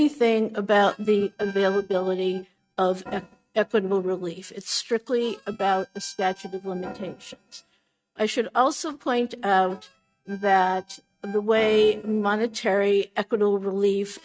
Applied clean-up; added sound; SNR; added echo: neural mask model RNNoise.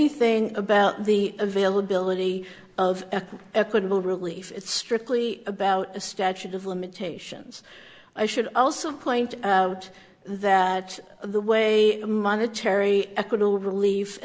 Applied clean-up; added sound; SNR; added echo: none; none; none; none.